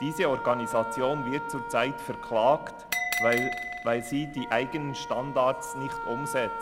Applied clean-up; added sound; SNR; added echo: none; Wind instrument, woodwind instrument + Bell; 6 dB; none.